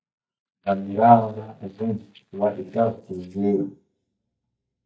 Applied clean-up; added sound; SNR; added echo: neural mask model DeepFilterNet 3.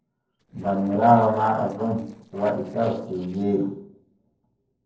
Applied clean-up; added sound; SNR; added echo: neural separator model SepFormer DNS4.